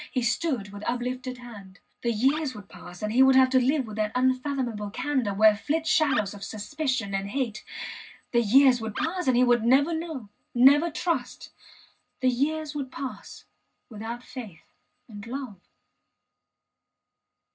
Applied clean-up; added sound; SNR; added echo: neural separator model SepFormer DNS4.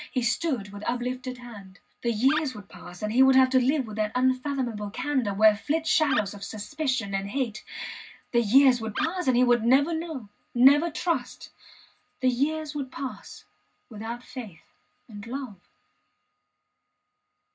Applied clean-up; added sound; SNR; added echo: none; Animal; 9 dB; reverberation time 0.4 s.